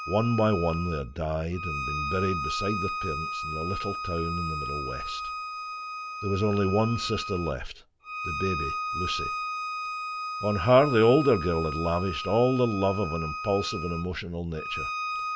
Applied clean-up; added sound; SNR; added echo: none; Bowed string instrument; 6 dB; none.